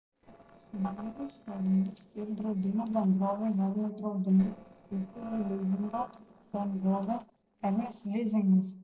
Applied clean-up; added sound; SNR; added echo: neural separator model SepFormer DNS4.